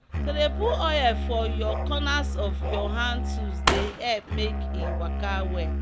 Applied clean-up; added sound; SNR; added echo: none; Musical instrument + Fireworks; -2 dB; none.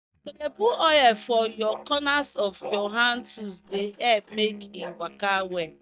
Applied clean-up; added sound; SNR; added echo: neural mask model DeepFilterNet 3.